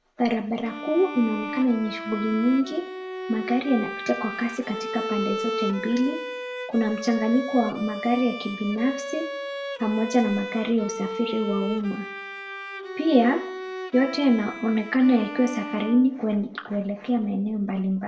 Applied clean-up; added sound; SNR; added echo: none; Bowed string instrument; 9 dB; reverberation time 0.4 s.